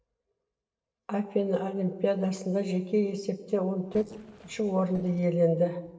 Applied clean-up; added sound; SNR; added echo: neural separator model SepFormer DNS4.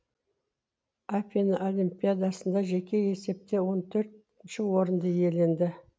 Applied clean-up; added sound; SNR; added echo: none; none; none; none.